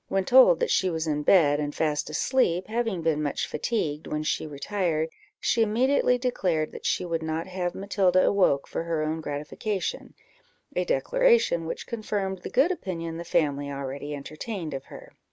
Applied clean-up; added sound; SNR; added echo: none; none; none; none.